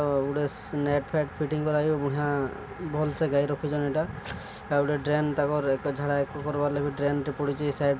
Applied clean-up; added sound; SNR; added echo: none; none; none; none.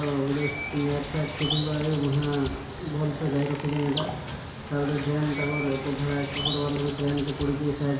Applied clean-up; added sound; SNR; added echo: none; Bird; 8 dB; reverberation time 0.7 s.